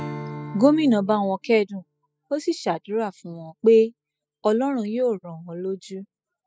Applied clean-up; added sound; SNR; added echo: classical method spectral subtraction.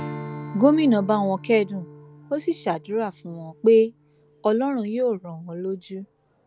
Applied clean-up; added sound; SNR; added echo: none; Strum; 17 dB; none.